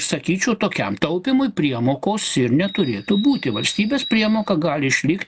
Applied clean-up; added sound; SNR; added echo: none; Bird; 14 dB; none.